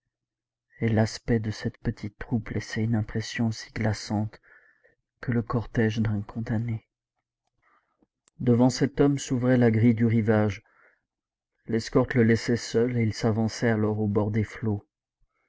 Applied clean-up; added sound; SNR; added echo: none; none; none; none.